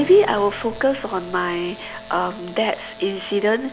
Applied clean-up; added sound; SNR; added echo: none; Keyboard (musical) + Wind instrument, woodwind instrument; 18 dB; none.